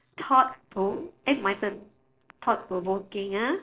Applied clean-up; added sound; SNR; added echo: neural separator model SepFormer DNS4.